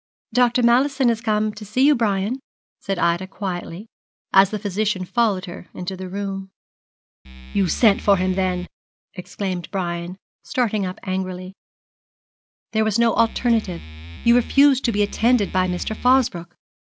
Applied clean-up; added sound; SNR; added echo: none; Musical instrument; 14 dB; none.